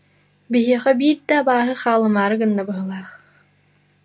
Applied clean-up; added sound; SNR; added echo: none; none; none; none.